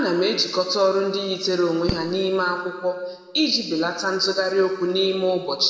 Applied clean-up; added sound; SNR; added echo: none; Fireworks; 18 dB; reverberation time 2.0 s.